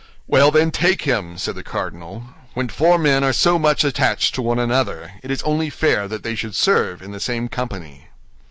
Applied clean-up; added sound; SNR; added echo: neural mask model Resemble Enhance denoiser.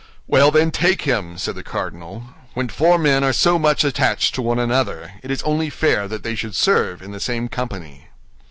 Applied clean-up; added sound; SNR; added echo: none; none; none; none.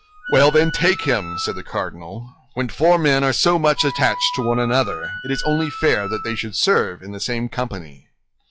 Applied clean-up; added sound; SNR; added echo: classical method log-MMSE.